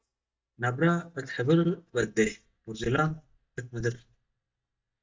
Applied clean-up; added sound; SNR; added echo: neural mask model DeepFilterNet 3.